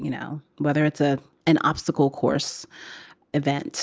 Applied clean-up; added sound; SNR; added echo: none; none; none; none.